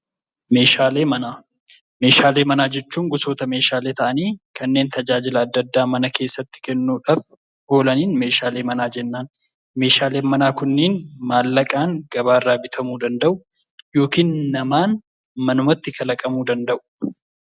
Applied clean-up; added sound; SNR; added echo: none; none; none; none.